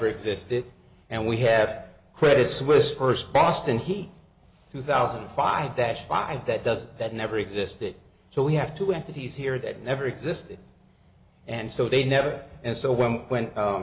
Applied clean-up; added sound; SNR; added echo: none; none; none; none.